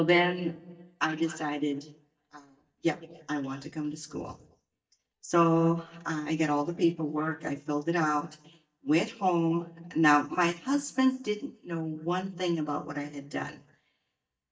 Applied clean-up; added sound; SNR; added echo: neural mask model DeepFilterNet 3.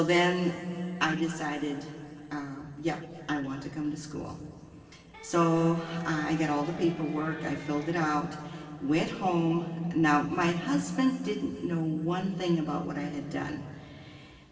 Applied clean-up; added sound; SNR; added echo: none; Electric guitar; 17 dB; reverberation time 2.9 s.